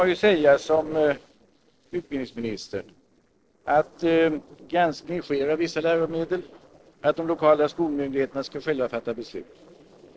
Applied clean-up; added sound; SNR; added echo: neural separator model SepFormer DNS4.